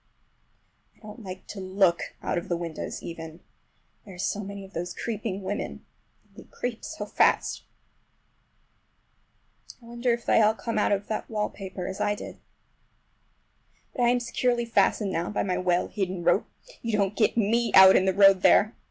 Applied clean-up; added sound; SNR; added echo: none; none; none; none.